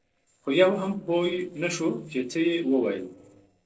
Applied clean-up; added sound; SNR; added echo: neural separator model SepFormer DNS4.